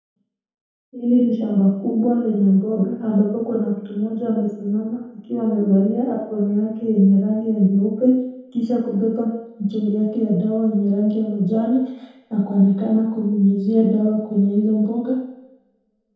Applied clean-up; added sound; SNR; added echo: none; none; none; reverberation time 0.8 s.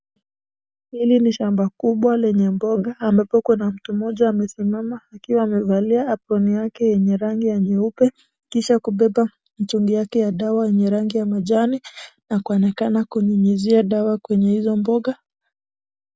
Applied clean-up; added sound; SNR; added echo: none; none; none; none.